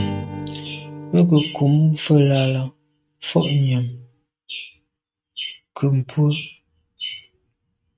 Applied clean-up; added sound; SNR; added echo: neural mask model RNNoise.